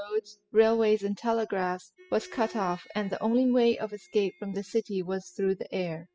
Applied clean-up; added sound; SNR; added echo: classical method spectral subtraction.